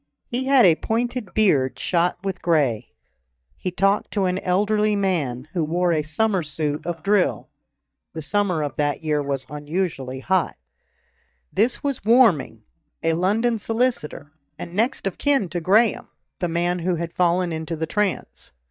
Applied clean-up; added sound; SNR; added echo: neural mask model DeepFilterNet 3.